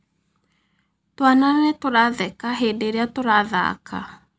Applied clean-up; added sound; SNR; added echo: none; none; none; none.